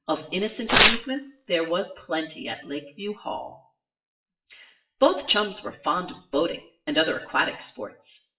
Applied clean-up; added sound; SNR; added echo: classical method WPE with log-MMSE.